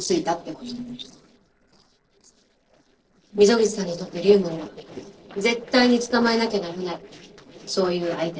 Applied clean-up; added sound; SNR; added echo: neural separator model SepFormer DNS4.